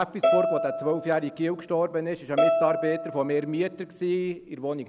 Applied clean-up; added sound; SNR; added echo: none; Bowed string instrument; 1 dB; none.